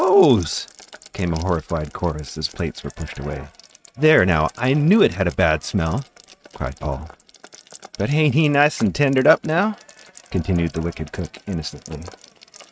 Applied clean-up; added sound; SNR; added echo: neural mask model RNNoise.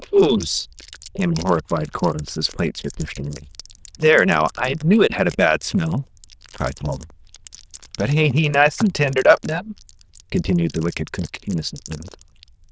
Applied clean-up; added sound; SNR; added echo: neural diffusion model UNIVERSE++.